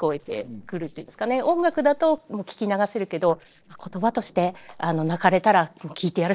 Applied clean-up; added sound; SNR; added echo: neural separator model SepFormer DNS4.